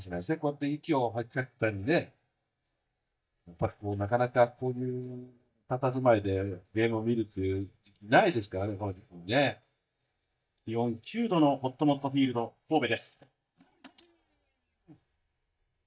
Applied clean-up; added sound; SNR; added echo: neural mask model DeepFilterNet 3.